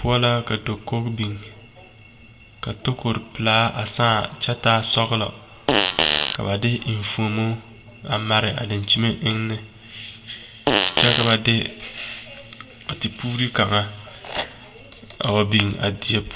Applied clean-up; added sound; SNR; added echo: none; Fart; -4 dB; reverberation time 2.5 s.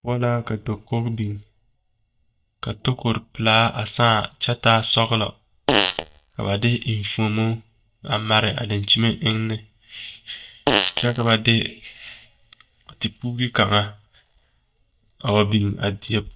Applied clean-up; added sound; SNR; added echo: neural mask model DeepFilterNet 3.